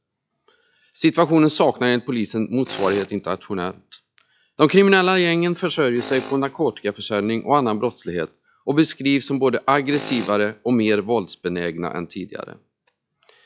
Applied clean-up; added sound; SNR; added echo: classical method log-MMSE.